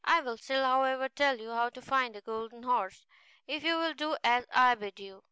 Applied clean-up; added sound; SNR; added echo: none; none; none; none.